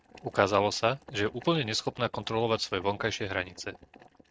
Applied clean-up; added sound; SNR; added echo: neural mask model RNNoise.